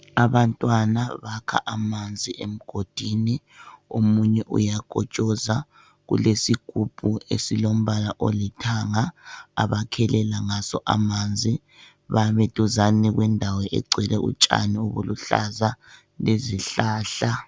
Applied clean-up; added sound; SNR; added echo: none; none; none; none.